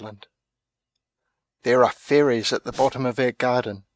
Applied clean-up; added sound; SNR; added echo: neural mask model RNNoise.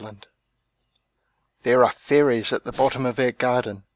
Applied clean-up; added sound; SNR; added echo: none; Breathing; 16 dB; none.